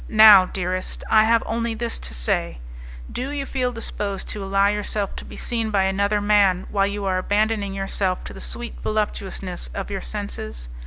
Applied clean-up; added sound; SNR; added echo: none; none; none; none.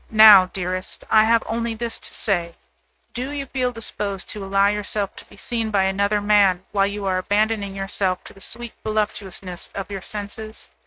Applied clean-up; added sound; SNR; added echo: neural mask model RNNoise.